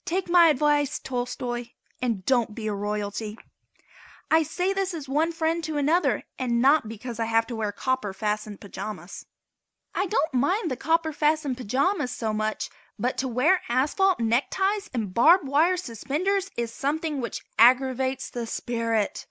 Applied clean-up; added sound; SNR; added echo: none; none; none; none.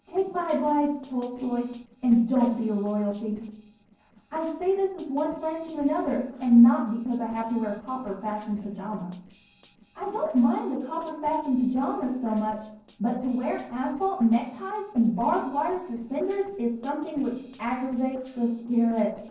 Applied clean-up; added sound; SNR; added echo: neural separator model SepFormer DNS4.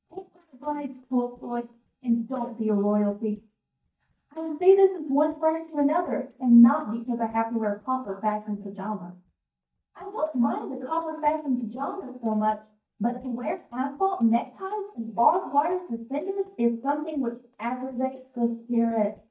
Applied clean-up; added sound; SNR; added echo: neural mask model DeepFilterNet 3.